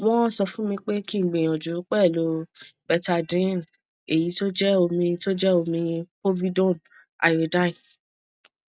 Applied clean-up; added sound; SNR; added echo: none; none; none; none.